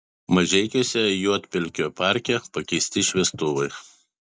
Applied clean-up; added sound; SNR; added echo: none; none; none; none.